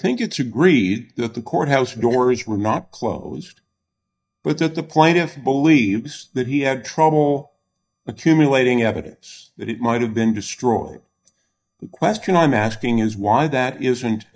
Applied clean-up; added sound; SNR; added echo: neural mask model DeepFilterNet 3.